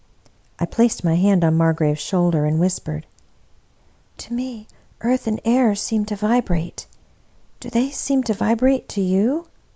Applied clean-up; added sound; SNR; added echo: none; none; none; none.